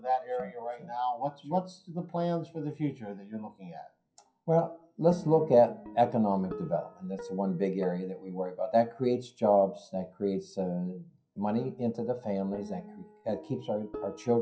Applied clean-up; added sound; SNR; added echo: classical method WPE with log-MMSE.